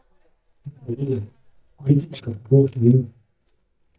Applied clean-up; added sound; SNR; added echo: neural mask model DeepFilterNet 3.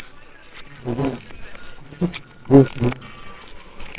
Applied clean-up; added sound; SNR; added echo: neural separator model SepFormer WHAMR!.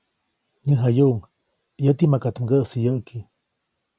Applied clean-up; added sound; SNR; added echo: none; none; none; none.